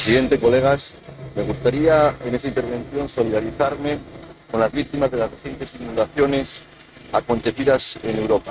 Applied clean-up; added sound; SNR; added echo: neural mask model RNNoise.